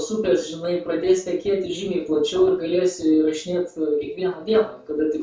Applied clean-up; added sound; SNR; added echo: none; none; none; reverberation time 0.3 s.